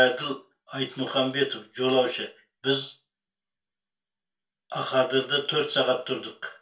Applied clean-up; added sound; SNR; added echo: none; none; none; reverberation time 0.2 s.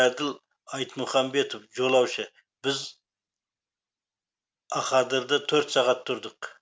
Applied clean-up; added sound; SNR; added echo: none; none; none; none.